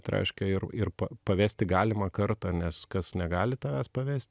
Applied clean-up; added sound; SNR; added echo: none; none; none; none.